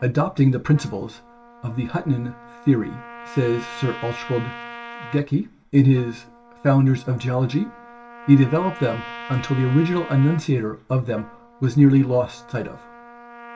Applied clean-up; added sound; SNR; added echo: none; Trumpet; 18 dB; reverberation time 0.2 s.